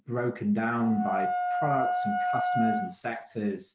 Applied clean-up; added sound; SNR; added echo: none; Wind instrument, woodwind instrument; 0 dB; none.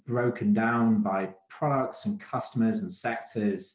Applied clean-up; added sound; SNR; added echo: none; none; none; none.